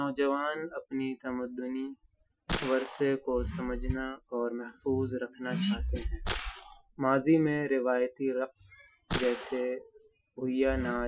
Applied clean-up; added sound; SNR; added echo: classical method Wiener filter.